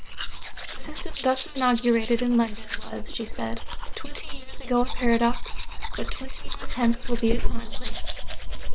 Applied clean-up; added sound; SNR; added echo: neural separator model SepFormer WHAM!.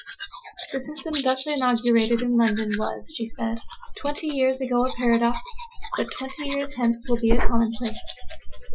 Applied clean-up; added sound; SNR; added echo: classical method Wiener filter.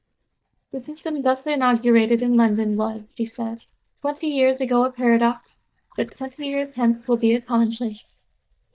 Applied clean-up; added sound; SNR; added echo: neural mask model DeepFilterNet 3.